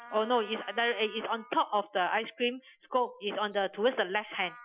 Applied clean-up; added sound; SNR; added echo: classical method Wiener filter.